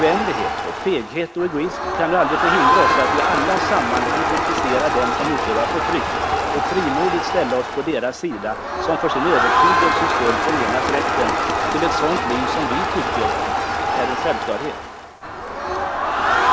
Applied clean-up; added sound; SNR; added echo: none; Crowd; -3 dB; none.